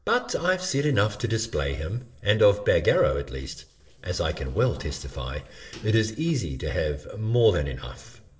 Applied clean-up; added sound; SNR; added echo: neural separator model SepFormer DNS4.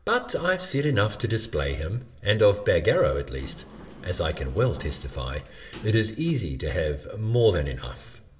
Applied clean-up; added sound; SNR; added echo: none; Sliding door; 18 dB; reverberation time 1.8 s.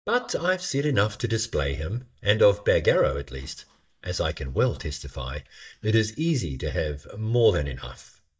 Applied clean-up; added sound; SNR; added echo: neural mask model DeepFilterNet 3.